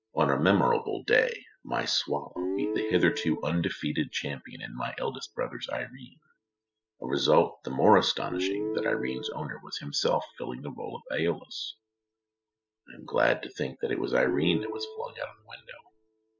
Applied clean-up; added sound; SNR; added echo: classical method spectral subtraction.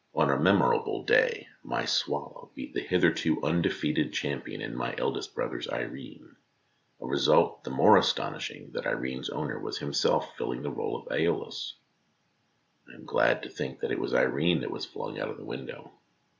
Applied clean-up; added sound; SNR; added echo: none; none; none; none.